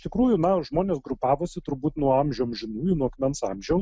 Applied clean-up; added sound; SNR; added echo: none; none; none; none.